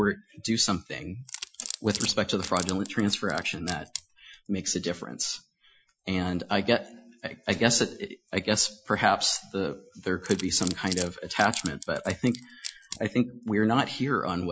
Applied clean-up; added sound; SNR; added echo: classical method Wiener filter.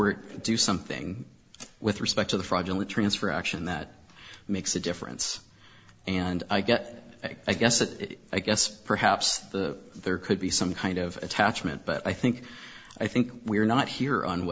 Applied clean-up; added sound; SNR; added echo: none; none; none; none.